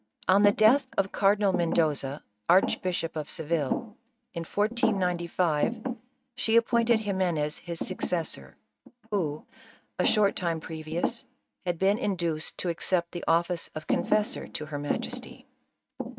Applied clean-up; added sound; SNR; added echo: neural mask model RNNoise.